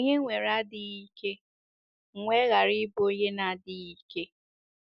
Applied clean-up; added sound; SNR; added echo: none; none; none; none.